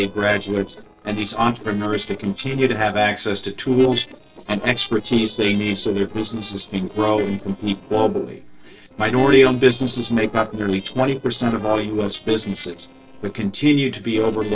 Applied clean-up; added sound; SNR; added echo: neural separator model SepFormer DNS4.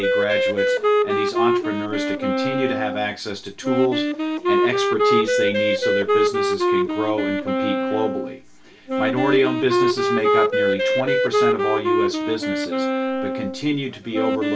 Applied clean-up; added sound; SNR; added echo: none; Wind instrument, woodwind instrument; -5 dB; reverberation time 0.2 s.